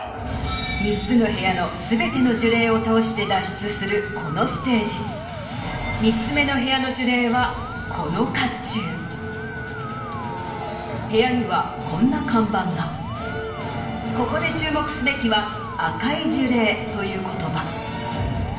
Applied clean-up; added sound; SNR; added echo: none; Musical instrument; 14 dB; reverberation time 0.9 s.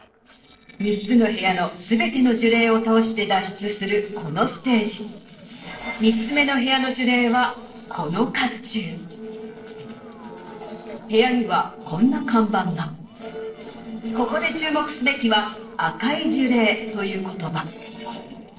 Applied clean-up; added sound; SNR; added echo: neural separator model SepFormer DNS4.